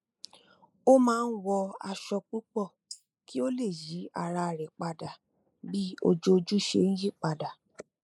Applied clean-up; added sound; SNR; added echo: neural mask model Resemble Enhance denoiser.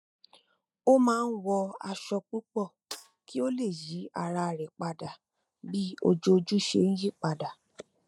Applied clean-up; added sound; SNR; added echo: neural mask model DeepFilterNet 3.